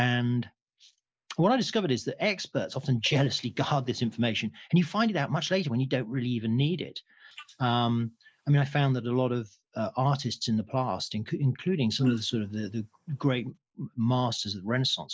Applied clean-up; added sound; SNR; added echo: neural mask model Resemble Enhance denoiser.